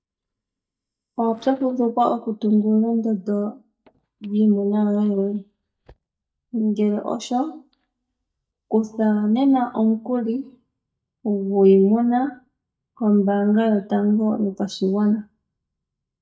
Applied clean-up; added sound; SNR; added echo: neural mask model DeepFilterNet 3.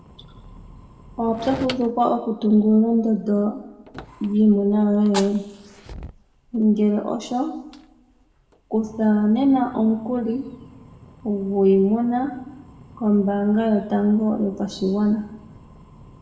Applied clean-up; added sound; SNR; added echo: none; Fire; 20 dB; reverberation time 0.9 s.